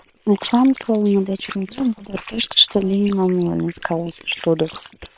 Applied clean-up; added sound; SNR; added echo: neural separator model SepFormer WHAM!.